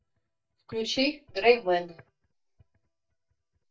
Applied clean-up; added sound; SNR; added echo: neural mask model DeepFilterNet 3.